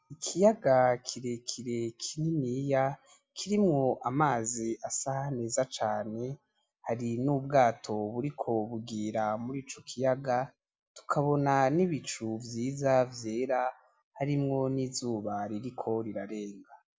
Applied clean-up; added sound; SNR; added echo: none; none; none; none.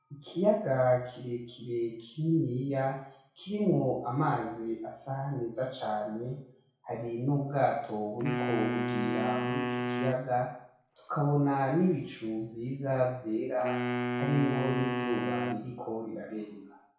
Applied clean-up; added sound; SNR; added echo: none; Wind instrument, woodwind instrument; 3 dB; reverberation time 0.5 s.